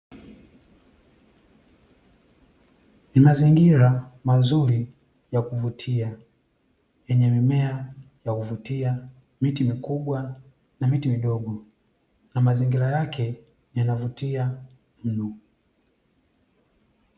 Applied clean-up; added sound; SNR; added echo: none; none; none; none.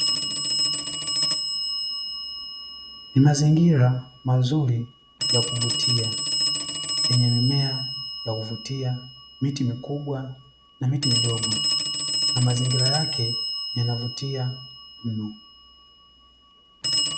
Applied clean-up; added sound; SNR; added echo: none; Telephone; 2 dB; none.